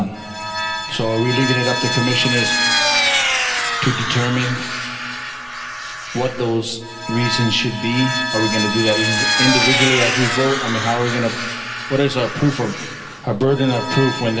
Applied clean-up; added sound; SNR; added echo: none; Vehicle; 1 dB; reverberation time 2.5 s.